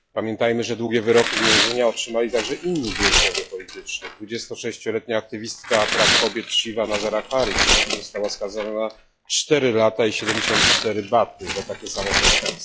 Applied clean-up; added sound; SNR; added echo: classical method log-MMSE.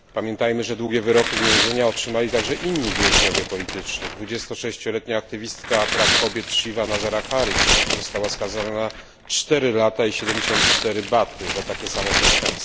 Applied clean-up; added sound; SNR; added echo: none; Tearing; 0 dB; none.